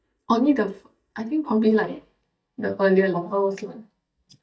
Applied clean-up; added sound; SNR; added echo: neural mask model DeepFilterNet 3.